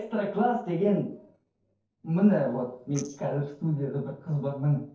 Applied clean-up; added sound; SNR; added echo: neural separator model SepFormer DNS4.